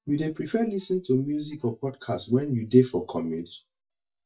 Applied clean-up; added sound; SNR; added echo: neural mask model DeepFilterNet 3.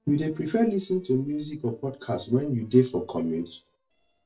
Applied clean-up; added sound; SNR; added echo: neural separator model SepFormer DNS4.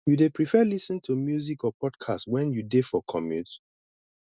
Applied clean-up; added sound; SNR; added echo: none; none; none; none.